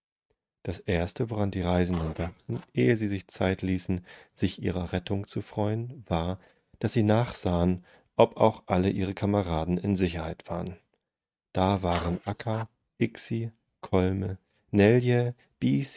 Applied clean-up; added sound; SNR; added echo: neural mask model RNNoise.